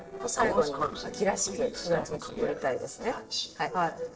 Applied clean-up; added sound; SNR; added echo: neural separator model SepFormer DNS4.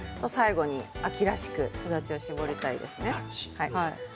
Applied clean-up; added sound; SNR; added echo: none; none; none; none.